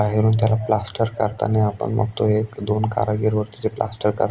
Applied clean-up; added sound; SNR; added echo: none; none; none; none.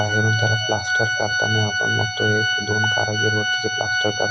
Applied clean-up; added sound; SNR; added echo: none; Organ; -2 dB; none.